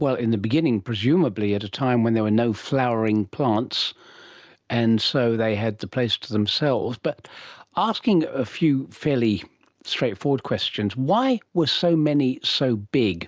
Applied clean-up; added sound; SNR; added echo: none; none; none; none.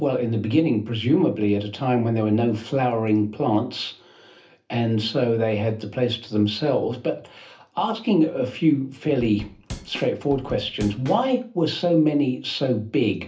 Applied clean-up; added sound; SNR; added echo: none; Drum / Drum kit; 14 dB; reverberation time 0.3 s.